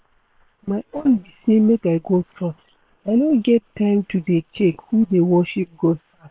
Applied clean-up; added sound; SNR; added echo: neural separator model SepFormer WHAM!.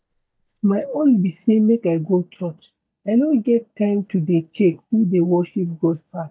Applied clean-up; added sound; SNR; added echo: neural mask model DeepFilterNet 3.